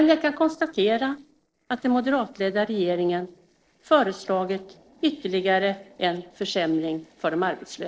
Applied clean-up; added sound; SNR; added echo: neural separator model SepFormer DNS4.